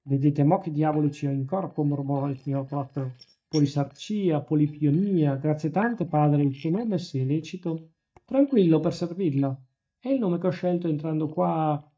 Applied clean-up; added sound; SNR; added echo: neural mask model DeepFilterNet 3.